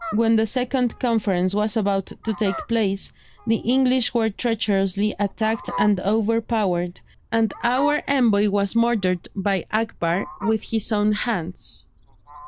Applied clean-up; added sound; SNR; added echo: none; Fowl; 17 dB; none.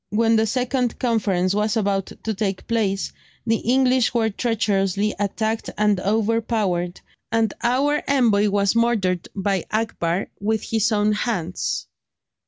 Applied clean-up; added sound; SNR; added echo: none; none; none; none.